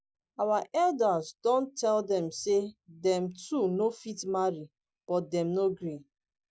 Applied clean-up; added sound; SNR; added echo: none; none; none; none.